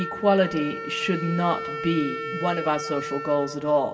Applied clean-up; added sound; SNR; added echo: none; Wind instrument, woodwind instrument; 8 dB; reverberation time 1.7 s.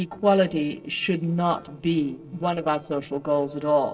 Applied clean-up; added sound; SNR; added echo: neural separator model SepFormer DNS4.